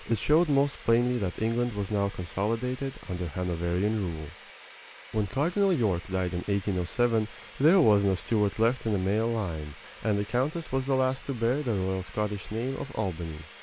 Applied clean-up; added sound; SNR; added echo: none; Sawing; 15 dB; none.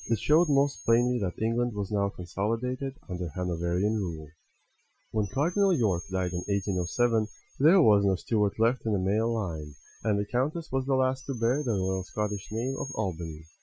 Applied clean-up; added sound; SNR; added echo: classical method Wiener filter.